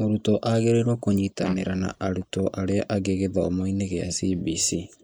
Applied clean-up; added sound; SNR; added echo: neural mask model Resemble Enhance denoiser.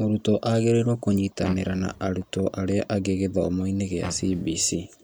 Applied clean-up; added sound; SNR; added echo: none; Fart; 15 dB; none.